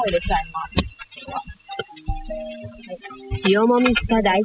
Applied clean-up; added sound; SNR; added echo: classical method spectral subtraction.